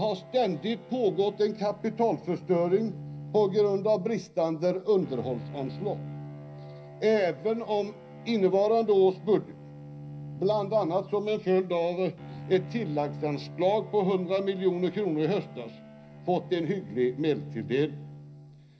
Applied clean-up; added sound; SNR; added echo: none; Bowed string instrument; 15 dB; reverberation time 0.4 s.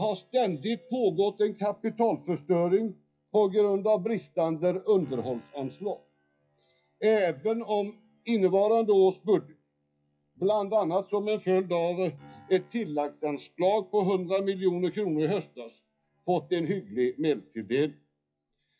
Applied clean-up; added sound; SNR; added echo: classical method WPE with log-MMSE.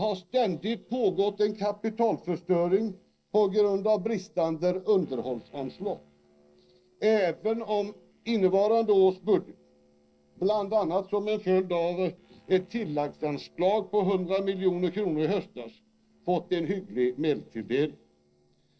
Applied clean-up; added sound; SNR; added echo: neural separator model SepFormer DNS4.